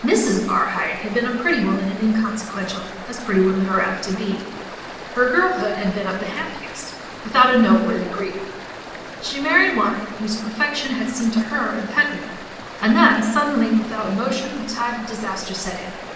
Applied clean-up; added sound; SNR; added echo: none; Stream; 13 dB; reverberation time 0.9 s.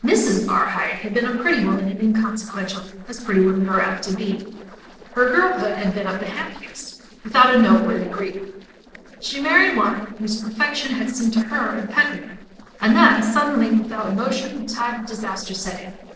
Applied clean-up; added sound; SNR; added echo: neural separator model SepFormer DNS4.